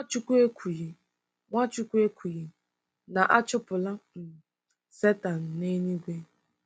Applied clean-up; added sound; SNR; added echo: none; none; none; none.